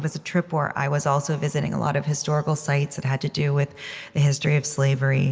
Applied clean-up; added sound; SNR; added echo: none; none; none; none.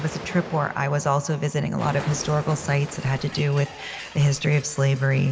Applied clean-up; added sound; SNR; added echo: none; Explosion; 15 dB; none.